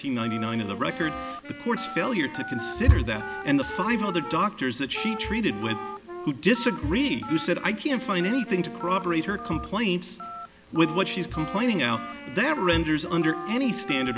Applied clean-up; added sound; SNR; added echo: none; Telephone + Wind instrument, woodwind instrument; 11 dB; none.